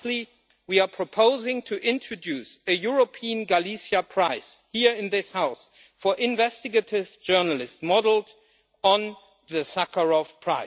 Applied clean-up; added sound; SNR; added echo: none; none; none; none.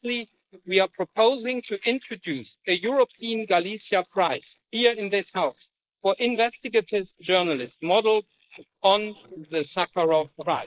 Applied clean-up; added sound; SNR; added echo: neural mask model Resemble Enhance denoiser.